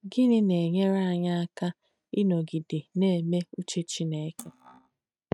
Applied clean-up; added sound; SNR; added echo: neural mask model RNNoise.